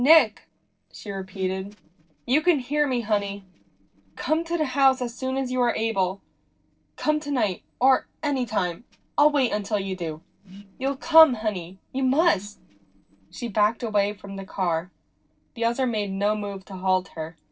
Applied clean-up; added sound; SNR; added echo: neural separator model SepFormer DNS4.